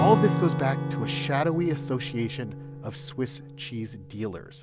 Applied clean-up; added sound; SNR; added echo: none; Acoustic guitar / Strum; 2 dB; none.